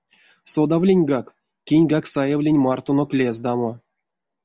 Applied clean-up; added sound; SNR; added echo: none; none; none; none.